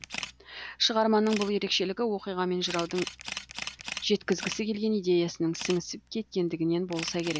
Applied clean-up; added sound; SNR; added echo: none; Camera; 13 dB; none.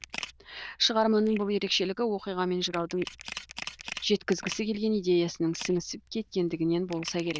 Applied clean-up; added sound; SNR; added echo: neural diffusion model UNIVERSE++.